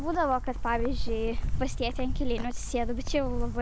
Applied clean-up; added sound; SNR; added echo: none; none; none; none.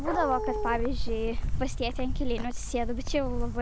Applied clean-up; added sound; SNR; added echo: none; Dog; 6 dB; none.